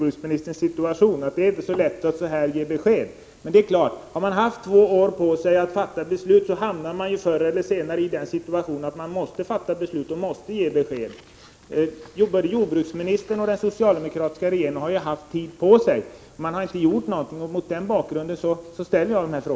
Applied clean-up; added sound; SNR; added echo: none; none; none; none.